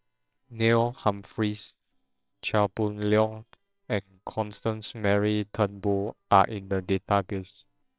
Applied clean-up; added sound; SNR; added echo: neural separator model SepFormer WHAMR!.